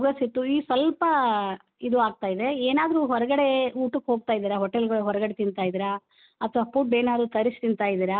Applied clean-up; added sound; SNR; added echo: none; none; none; none.